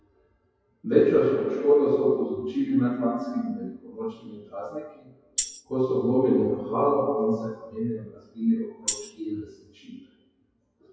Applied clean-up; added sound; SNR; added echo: classical method WPE with log-MMSE.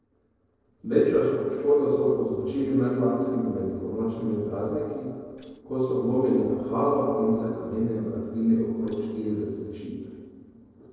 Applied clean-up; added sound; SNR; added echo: neural separator model SepFormer DNS4.